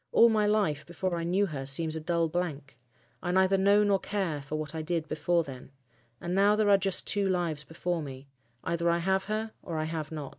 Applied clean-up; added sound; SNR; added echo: neural mask model DeepFilterNet 3.